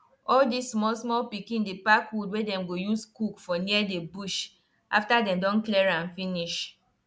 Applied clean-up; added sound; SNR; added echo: none; none; none; none.